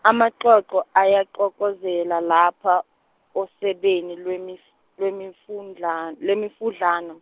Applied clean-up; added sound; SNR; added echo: none; none; none; none.